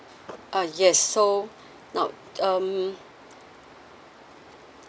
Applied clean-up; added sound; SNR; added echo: none; none; none; none.